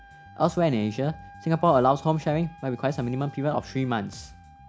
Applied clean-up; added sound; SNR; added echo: none; Wind instrument, woodwind instrument + Bass guitar; 20 dB; none.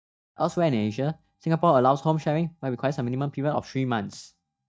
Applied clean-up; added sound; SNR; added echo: neural mask model DeepFilterNet 3.